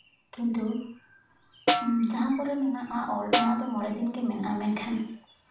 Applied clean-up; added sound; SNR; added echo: none; Snare drum; 0 dB; reverberation time 0.5 s.